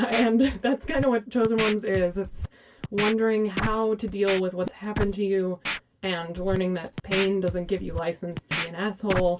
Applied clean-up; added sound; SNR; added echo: none; Scratching (performance technique); 8 dB; reverberation time 0.1 s.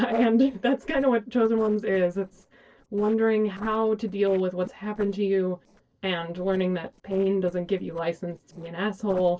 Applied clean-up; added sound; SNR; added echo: neural separator model SepFormer DNS4.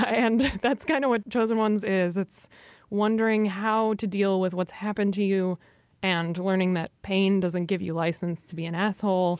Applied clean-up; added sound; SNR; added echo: none; none; none; none.